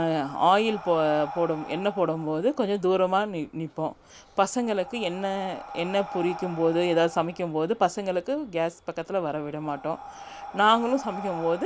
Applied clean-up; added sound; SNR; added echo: none; Breathing; 15 dB; none.